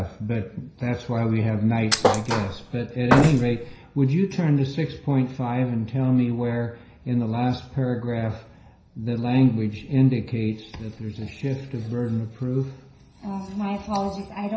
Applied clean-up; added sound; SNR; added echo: none; Thump, thud; 0 dB; reverberation time 0.5 s.